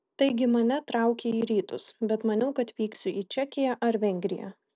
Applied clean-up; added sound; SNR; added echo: none; none; none; none.